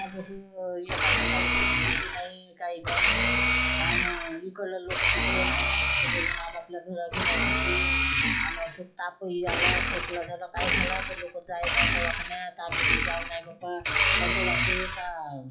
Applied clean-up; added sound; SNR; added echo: classical method WPE with log-MMSE.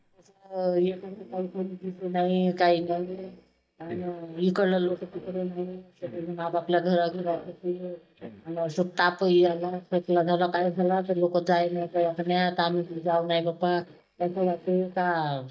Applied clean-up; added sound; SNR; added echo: neural mask model DeepFilterNet 3.